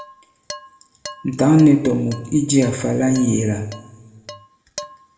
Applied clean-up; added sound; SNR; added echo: none; Dishes, pots, and pans; 20 dB; reverberation time 1.1 s.